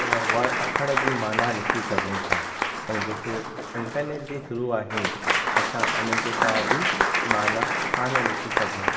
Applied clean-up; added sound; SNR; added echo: none; Applause / Crowd; -4 dB; reverberation time 2.0 s.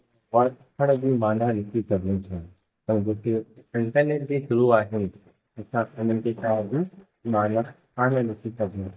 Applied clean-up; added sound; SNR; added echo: neural mask model DeepFilterNet 3.